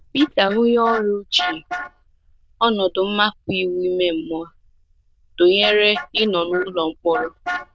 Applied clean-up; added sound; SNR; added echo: neural diffusion model UNIVERSE++.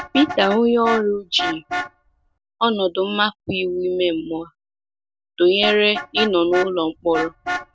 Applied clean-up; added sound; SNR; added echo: none; Vehicle horn, car horn, honking; 10 dB; none.